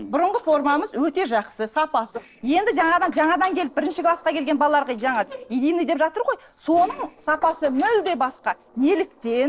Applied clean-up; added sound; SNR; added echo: neural separator model SepFormer DNS4.